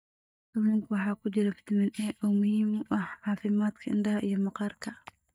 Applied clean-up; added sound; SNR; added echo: neural mask model DeepFilterNet 3.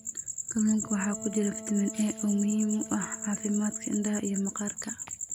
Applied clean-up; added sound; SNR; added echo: none; Wind instrument, woodwind instrument; 17 dB; none.